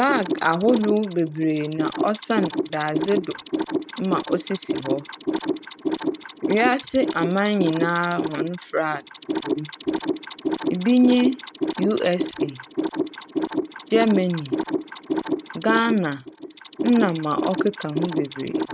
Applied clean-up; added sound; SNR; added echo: neural mask model RNNoise.